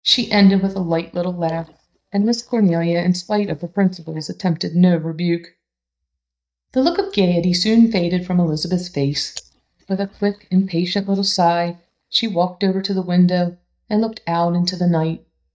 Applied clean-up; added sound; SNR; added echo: neural mask model DeepFilterNet 3.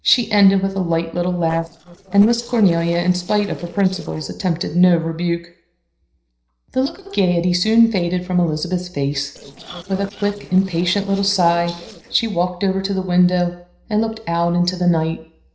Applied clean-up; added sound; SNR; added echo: neural separator model SepFormer DNS4.